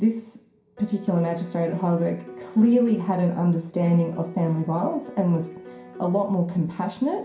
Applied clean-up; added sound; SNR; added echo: none; Piano; 18 dB; reverberation time 0.5 s.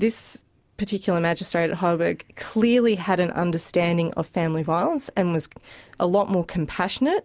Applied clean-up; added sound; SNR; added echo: none; none; none; none.